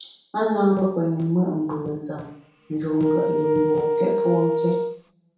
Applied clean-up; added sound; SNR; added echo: none; Wind instrument, woodwind instrument; 0 dB; reverberation time 0.7 s.